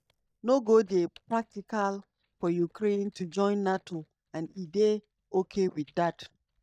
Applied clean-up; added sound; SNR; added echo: neural mask model DeepFilterNet 3.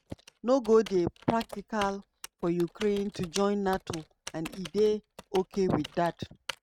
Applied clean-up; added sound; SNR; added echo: neural mask model RNNoise.